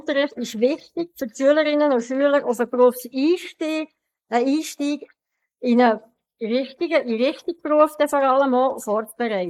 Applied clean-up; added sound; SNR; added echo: neural mask model Resemble Enhance denoiser.